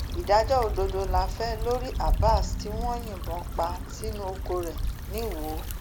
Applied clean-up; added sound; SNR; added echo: none; Stream / Trickle, dribble / Traffic noise, roadway noise; 0 dB; none.